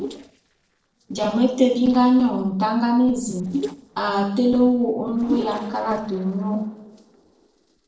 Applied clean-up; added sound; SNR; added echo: neural separator model SepFormer DNS4.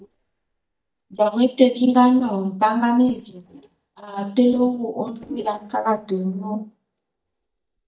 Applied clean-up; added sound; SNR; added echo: neural mask model DeepFilterNet 3.